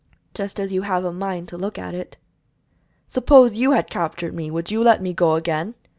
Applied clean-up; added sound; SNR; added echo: none; none; none; none.